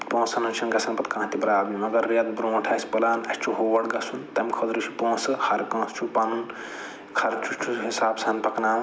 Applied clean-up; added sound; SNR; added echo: none; none; none; none.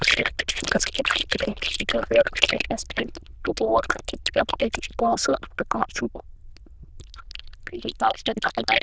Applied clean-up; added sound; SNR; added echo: neural diffusion model UNIVERSE++.